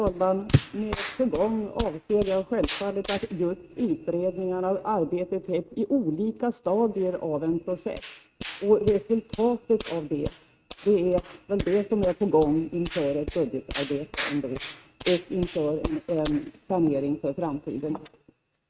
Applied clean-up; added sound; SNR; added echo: neural mask model RNNoise.